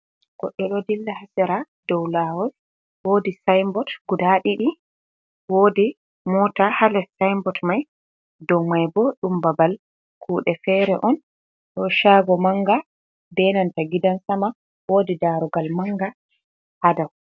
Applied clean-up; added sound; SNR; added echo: none; none; none; none.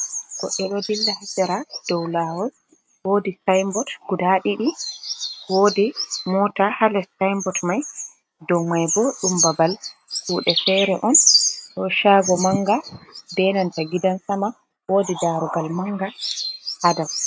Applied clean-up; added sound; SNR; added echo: neural mask model RNNoise.